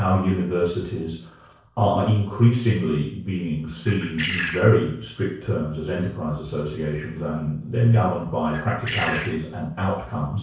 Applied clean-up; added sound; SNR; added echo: neural separator model SepFormer DNS4.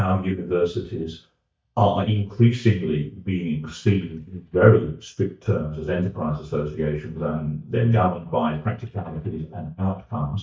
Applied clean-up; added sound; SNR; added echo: neural mask model DeepFilterNet 3.